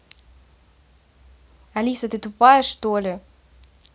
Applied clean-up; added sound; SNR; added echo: none; none; none; none.